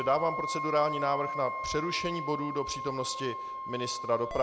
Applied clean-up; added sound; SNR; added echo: none; Wind instrument, woodwind instrument; 5 dB; none.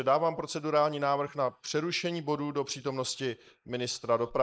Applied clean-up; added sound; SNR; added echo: neural mask model Resemble Enhance denoiser.